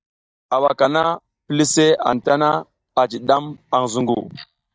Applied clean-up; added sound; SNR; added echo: neural mask model DeepFilterNet 3.